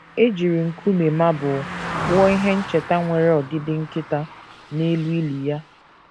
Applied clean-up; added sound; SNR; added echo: none; Car passing by; 12 dB; none.